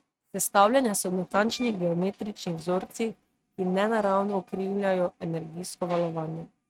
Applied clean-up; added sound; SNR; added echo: neural mask model RNNoise.